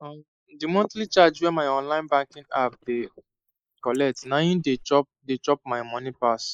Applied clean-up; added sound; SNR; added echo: neural mask model Resemble Enhance denoiser.